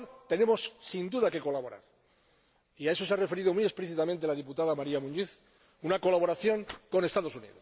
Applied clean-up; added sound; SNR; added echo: none; none; none; none.